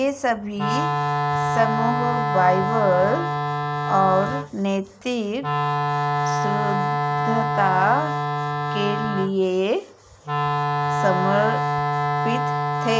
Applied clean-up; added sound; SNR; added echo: none; Wind instrument, woodwind instrument; -1 dB; none.